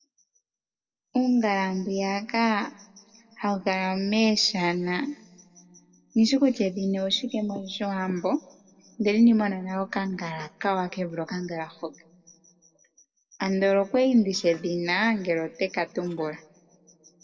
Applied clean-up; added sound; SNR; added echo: neural separator model SepFormer DNS4.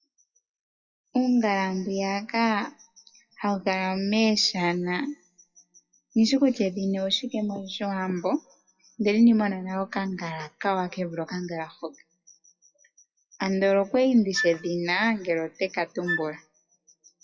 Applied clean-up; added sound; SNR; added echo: classical method WPE with log-MMSE.